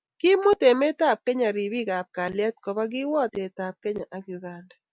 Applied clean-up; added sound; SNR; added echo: none; none; none; none.